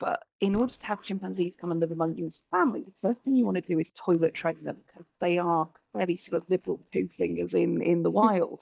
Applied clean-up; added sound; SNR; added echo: neural mask model DeepFilterNet 3.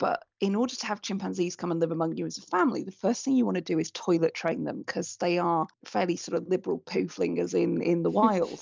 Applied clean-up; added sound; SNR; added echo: none; none; none; none.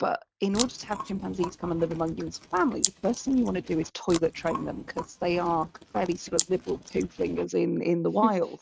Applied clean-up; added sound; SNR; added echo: neural mask model RNNoise.